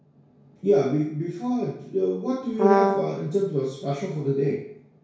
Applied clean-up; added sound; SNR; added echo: none; Brass instrument; -3 dB; reverberation time 0.6 s.